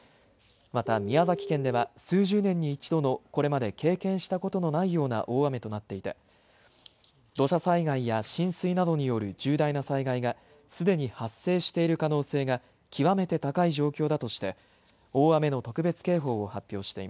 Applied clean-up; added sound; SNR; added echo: none; Telephone; 9 dB; none.